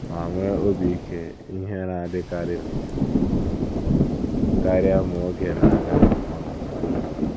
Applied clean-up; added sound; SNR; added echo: none; Rain; -4 dB; none.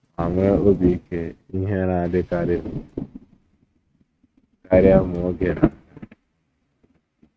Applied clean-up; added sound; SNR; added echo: neural mask model RNNoise.